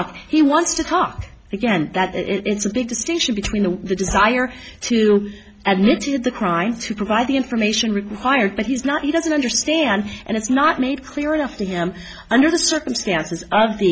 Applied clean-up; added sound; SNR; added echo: none; none; none; none.